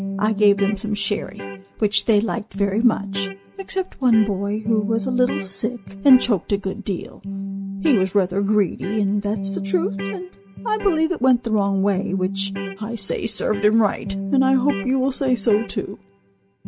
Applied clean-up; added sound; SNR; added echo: none; Electric guitar; 9 dB; none.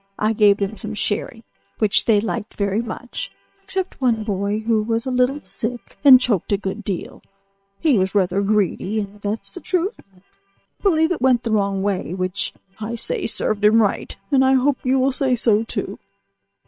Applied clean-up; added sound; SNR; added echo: neural separator model SepFormer WHAM!.